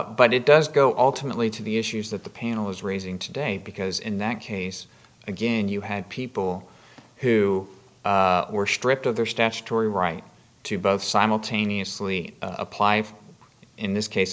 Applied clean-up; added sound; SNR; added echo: none; none; none; none.